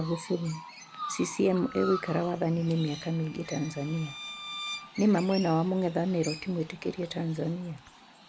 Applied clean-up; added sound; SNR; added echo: none; Bowed string instrument + Chirp, tweet; 13 dB; none.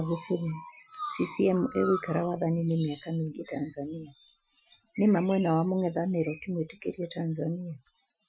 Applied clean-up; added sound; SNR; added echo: classical method Wiener filter.